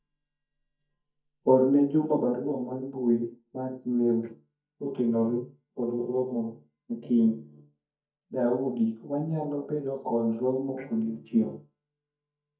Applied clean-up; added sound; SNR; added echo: neural mask model DeepFilterNet 3.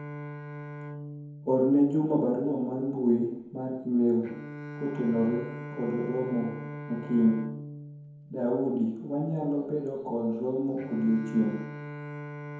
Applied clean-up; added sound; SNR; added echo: none; Bowed string instrument; 13 dB; reverberation time 0.9 s.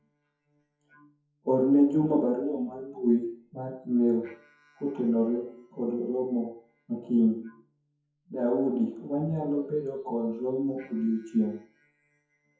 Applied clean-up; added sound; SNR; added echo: classical method WPE with log-MMSE.